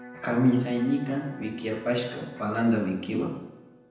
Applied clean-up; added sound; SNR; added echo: none; Electric guitar; 19 dB; reverberation time 0.9 s.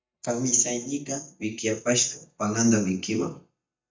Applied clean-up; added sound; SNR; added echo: neural mask model DeepFilterNet 3.